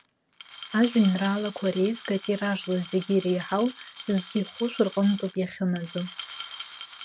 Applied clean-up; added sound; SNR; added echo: none; Glass; 6 dB; none.